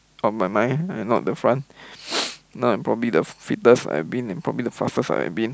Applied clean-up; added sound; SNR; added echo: none; none; none; none.